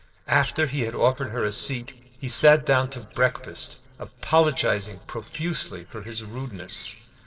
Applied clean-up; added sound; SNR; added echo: neural separator model SepFormer DNS4.